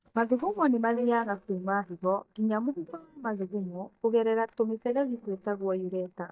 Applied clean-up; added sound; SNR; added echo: neural mask model DeepFilterNet 3.